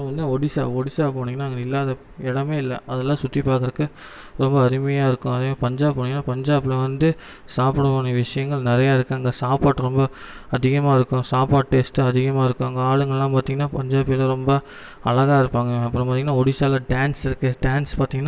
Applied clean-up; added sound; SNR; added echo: none; none; none; none.